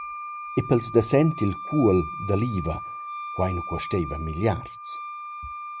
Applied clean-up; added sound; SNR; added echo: none; Wind instrument, woodwind instrument; 10 dB; none.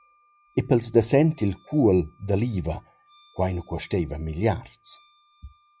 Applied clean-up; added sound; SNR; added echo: classical method log-MMSE.